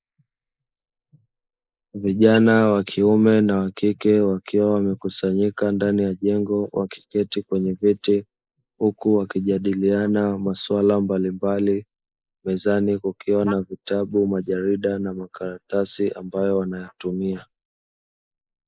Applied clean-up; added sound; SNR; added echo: neural mask model Resemble Enhance denoiser.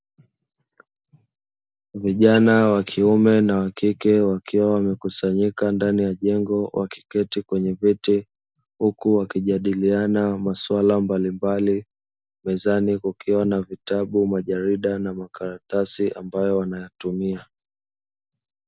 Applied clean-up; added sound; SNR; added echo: none; none; none; none.